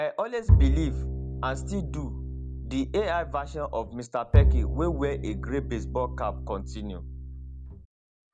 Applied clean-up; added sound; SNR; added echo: none; Bowed string instrument; -5 dB; none.